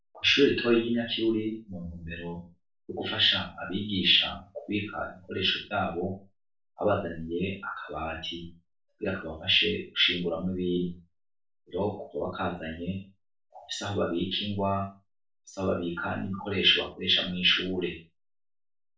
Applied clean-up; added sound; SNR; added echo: none; none; none; reverberation time 0.3 s.